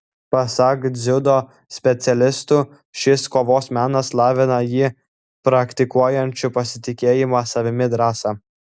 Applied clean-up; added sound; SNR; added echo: none; none; none; none.